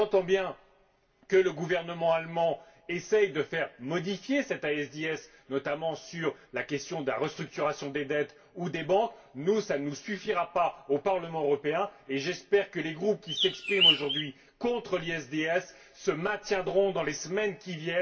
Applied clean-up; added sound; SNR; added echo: none; Bird; -3 dB; reverberation time 0.2 s.